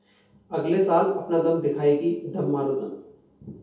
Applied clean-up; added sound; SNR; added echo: none; none; none; reverberation time 0.7 s.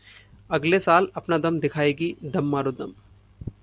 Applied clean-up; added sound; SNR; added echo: none; none; none; none.